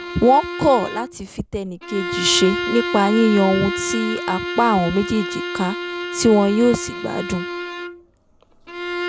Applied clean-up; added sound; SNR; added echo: none; Bowed string instrument; 7 dB; none.